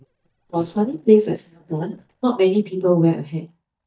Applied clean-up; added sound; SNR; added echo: neural mask model DeepFilterNet 3.